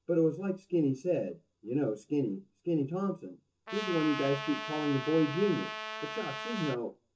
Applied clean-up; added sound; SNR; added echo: none; Trumpet; 7 dB; reverberation time 0.2 s.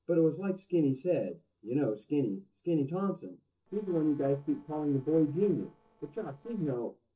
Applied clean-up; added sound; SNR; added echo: neural separator model SepFormer DNS4.